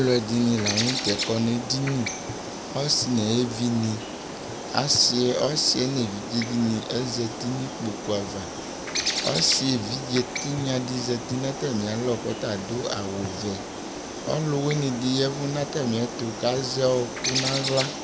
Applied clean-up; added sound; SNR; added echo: none; Bird; 6 dB; none.